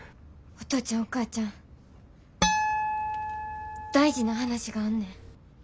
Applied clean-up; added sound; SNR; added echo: none; Harp; 0 dB; none.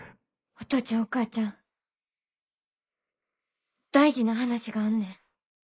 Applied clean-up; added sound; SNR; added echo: neural mask model Resemble Enhance denoiser.